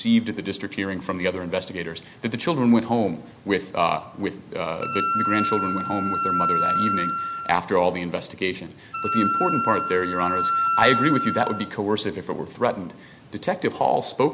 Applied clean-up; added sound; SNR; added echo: none; Wind instrument, woodwind instrument; 1 dB; none.